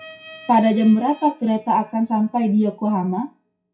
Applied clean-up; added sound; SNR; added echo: classical method WPE with log-MMSE.